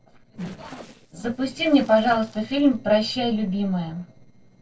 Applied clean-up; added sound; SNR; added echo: neural separator model SepFormer DNS4.